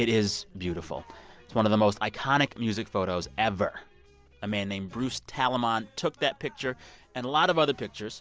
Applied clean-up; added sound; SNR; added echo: none; none; none; none.